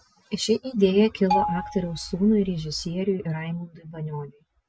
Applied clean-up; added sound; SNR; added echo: none; Marimba, xylophone; 5 dB; none.